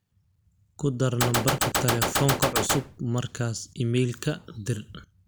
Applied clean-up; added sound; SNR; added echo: none; Gunshot, gunfire; -2 dB; none.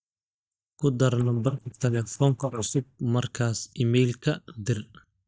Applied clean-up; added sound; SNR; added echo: neural mask model DeepFilterNet 3.